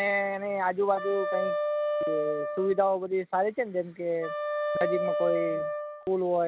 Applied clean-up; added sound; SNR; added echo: none; Wind instrument, woodwind instrument; 3 dB; none.